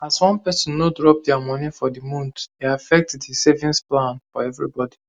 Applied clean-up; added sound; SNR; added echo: none; none; none; none.